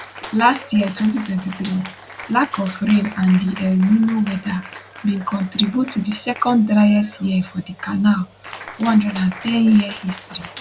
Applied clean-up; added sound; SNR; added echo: none; Cheering; 18 dB; none.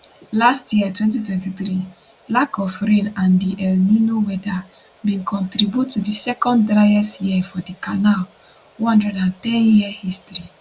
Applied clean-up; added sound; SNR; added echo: none; none; none; none.